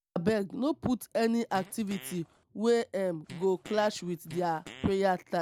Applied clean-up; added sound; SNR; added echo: none; Fart; 19 dB; none.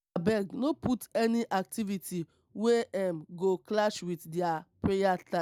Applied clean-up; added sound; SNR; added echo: none; none; none; none.